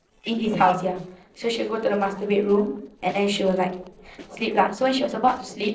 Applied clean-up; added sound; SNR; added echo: neural separator model SepFormer DNS4.